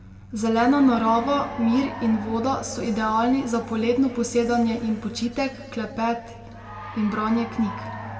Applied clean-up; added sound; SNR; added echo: none; Applause / Cheering; 17 dB; reverberation time 1.6 s.